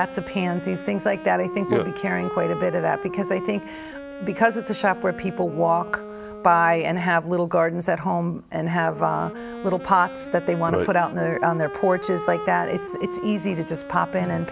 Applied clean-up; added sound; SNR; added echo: none; Wind instrument, woodwind instrument; 11 dB; none.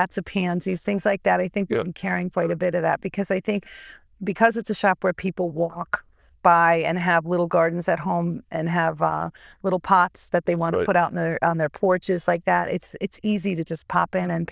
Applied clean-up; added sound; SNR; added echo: neural diffusion model UNIVERSE++.